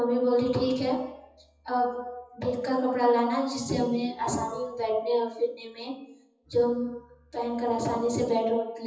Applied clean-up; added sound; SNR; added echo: classical method WPE with log-MMSE.